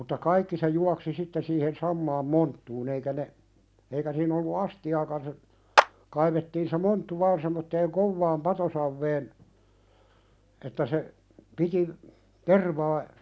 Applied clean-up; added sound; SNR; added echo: none; Clapping; -1 dB; none.